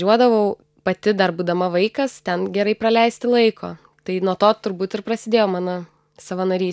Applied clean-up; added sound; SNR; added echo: none; none; none; none.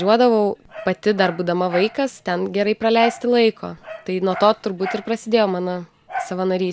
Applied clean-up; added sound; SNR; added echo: none; Dog; 15 dB; none.